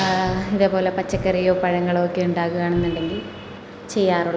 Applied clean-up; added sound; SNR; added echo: none; Cupboard open or close; 14 dB; none.